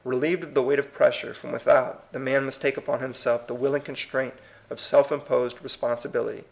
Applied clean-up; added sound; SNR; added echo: none; none; none; none.